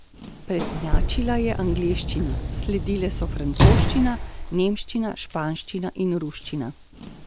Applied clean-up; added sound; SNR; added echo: none; Sliding door / Slam; -2 dB; none.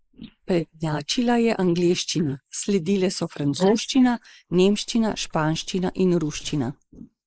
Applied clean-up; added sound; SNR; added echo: neural mask model Resemble Enhance denoiser.